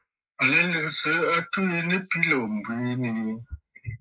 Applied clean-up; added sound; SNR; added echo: neural mask model Resemble Enhance denoiser.